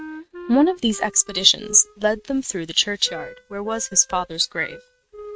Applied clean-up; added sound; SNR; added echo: neural mask model RNNoise.